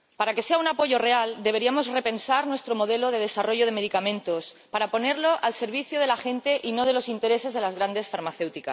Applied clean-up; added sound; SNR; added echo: none; none; none; none.